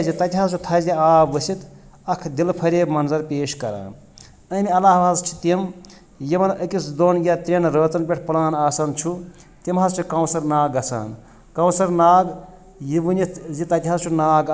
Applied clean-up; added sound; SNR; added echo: none; none; none; none.